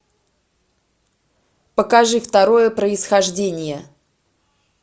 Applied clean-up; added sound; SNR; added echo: none; none; none; none.